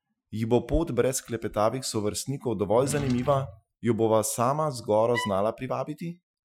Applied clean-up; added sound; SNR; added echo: classical method Wiener filter.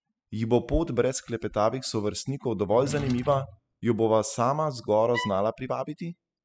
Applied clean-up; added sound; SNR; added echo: classical method spectral subtraction.